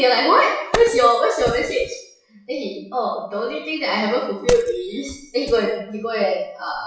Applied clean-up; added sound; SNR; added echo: classical method WPE with log-MMSE.